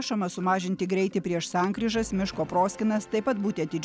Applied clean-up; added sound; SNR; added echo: none; none; none; none.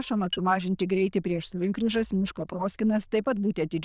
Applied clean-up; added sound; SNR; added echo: neural diffusion model UNIVERSE++.